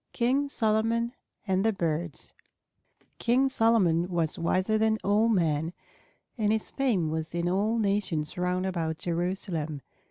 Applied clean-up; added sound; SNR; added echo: none; none; none; none.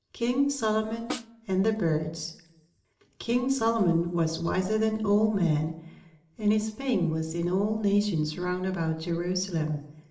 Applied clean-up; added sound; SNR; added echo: none; Snare drum; 12 dB; reverberation time 0.6 s.